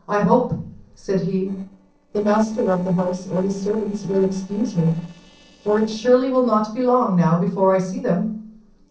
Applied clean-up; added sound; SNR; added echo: neural separator model SepFormer DNS4.